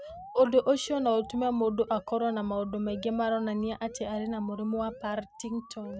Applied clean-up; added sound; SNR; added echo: neural mask model RNNoise.